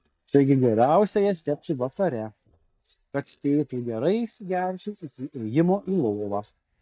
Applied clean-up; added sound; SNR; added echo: neural mask model DeepFilterNet 3.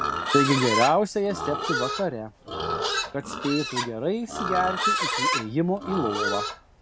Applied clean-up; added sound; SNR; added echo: none; Livestock, farm animals, working animals; 1 dB; none.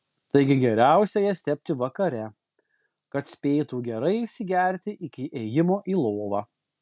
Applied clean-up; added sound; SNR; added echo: none; none; none; none.